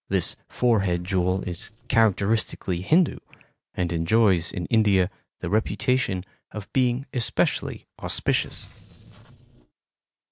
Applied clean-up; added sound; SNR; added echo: neural separator model SepFormer DNS4.